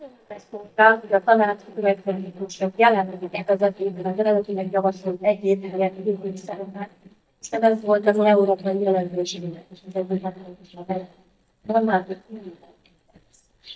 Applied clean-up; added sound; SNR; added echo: neural mask model DeepFilterNet 3.